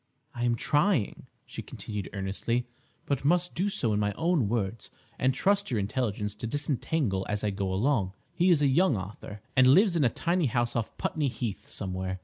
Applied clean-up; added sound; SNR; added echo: none; none; none; none.